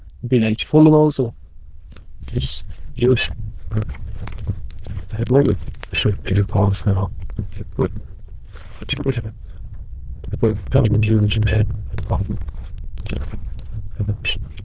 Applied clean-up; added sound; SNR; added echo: neural diffusion model UNIVERSE++.